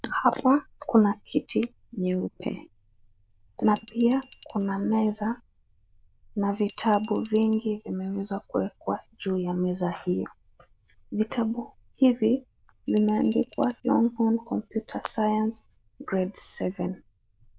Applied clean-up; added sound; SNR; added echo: neural diffusion model UNIVERSE++.